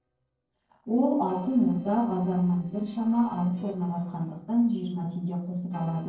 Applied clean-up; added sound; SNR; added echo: neural separator model SepFormer DNS4.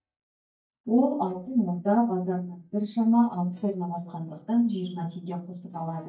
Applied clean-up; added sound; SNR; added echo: neural mask model DeepFilterNet 3.